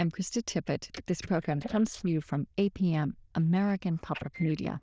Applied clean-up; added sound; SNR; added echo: neural diffusion model UNIVERSE++.